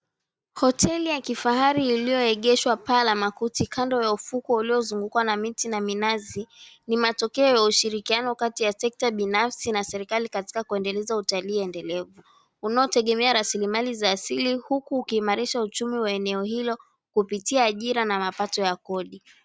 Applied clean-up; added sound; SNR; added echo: none; none; none; none.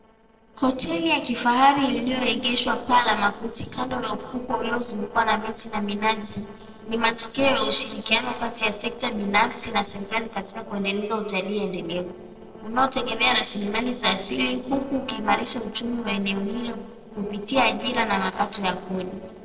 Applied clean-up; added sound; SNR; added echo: neural separator model SepFormer DNS4.